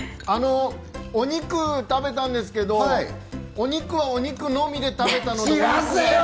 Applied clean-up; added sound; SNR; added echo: none; none; none; none.